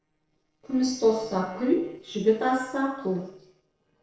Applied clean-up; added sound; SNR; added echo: neural separator model SepFormer DNS4.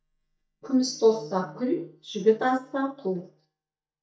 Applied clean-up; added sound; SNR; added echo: neural mask model DeepFilterNet 3.